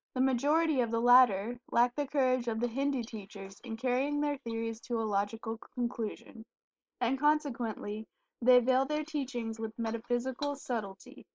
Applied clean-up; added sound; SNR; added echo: neural mask model Resemble Enhance denoiser.